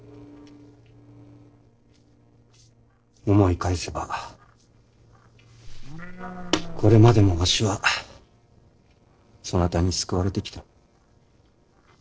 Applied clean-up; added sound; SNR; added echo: neural separator model SepFormer DNS4.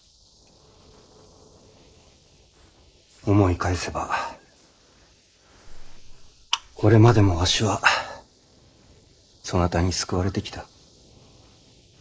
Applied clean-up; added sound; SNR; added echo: neural mask model Resemble Enhance denoiser.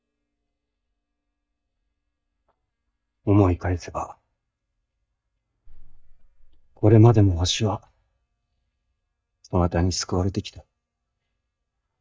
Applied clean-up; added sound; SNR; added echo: neural mask model DeepFilterNet 3.